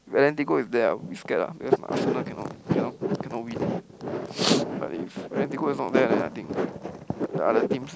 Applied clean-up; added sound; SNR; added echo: none; none; none; none.